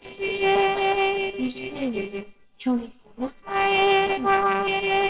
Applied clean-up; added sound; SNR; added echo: neural separator model SepFormer WHAMR!.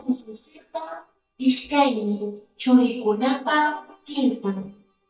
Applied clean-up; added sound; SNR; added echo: neural mask model DeepFilterNet 3.